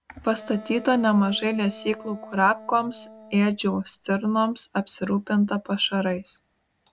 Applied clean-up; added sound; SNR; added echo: none; Wind instrument, woodwind instrument; 19 dB; none.